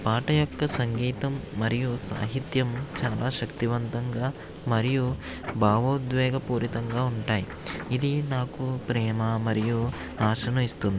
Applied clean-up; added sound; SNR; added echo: none; Subway, metro, underground; 12 dB; none.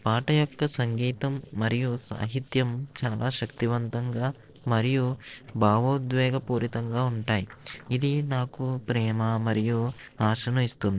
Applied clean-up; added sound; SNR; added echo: neural separator model SepFormer DNS4.